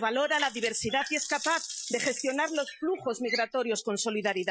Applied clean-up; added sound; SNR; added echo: classical method Wiener filter.